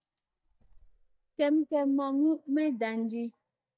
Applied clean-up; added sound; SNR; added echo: neural mask model DeepFilterNet 3.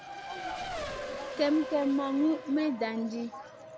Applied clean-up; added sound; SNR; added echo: none; Race car, auto racing; 9 dB; none.